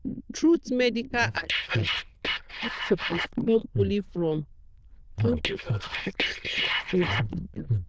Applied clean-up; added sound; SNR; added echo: neural diffusion model UNIVERSE++.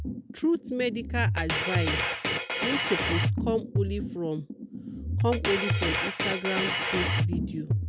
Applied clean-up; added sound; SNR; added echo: none; Drum kit; -3 dB; none.